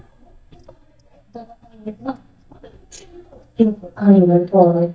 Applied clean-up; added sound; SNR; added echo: neural mask model DeepFilterNet 3.